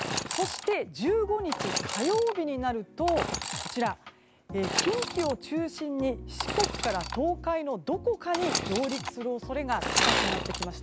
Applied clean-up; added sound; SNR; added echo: none; Sawing / Engine; 4 dB; none.